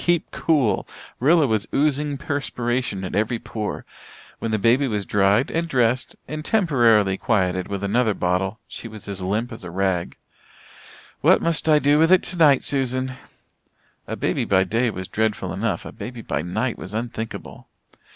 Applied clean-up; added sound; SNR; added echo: none; none; none; none.